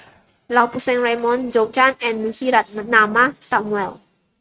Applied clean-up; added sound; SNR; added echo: neural mask model RNNoise.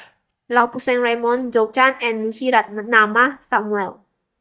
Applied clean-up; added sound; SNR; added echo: neural mask model DeepFilterNet 3.